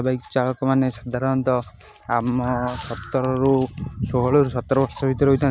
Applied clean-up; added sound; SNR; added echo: none; none; none; none.